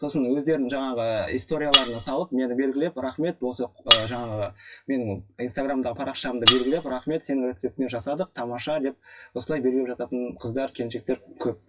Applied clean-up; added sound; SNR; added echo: classical method WPE with log-MMSE.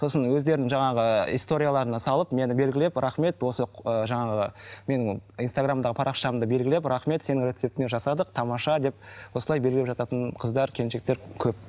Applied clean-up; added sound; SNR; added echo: none; none; none; none.